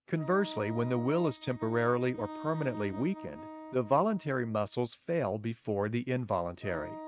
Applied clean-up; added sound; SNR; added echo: neural mask model RNNoise.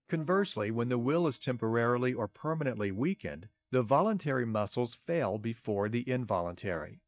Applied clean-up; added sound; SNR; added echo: neural mask model DeepFilterNet 3.